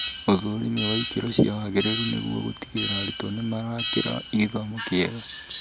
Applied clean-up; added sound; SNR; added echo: none; Alarm; 7 dB; none.